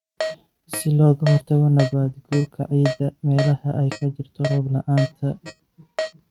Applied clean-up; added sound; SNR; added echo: neural mask model RNNoise.